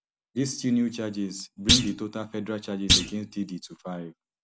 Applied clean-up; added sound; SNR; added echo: none; Thump, thud; -3 dB; none.